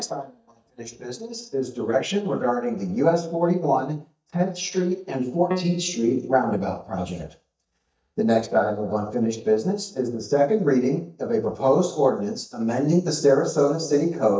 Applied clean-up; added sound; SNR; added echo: neural mask model DeepFilterNet 3.